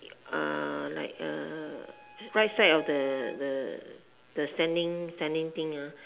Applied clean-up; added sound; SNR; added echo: none; Bowed string instrument; 20 dB; none.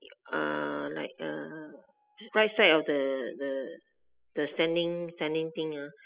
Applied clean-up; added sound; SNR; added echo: classical method spectral subtraction.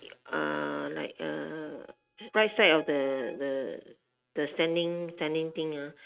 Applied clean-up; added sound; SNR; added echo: neural mask model RNNoise.